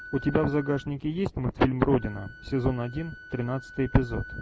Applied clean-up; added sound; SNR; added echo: none; Wind instrument, woodwind instrument; 18 dB; none.